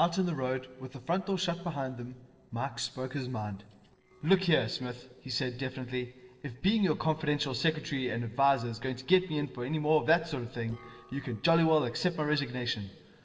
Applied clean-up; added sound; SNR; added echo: neural separator model SepFormer DNS4.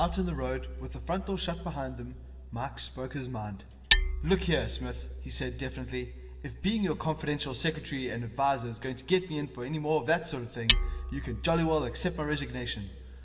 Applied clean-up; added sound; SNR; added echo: none; Hammer; 4 dB; reverberation time 1.8 s.